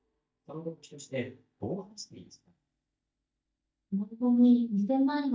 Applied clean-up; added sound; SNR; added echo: neural mask model DeepFilterNet 3.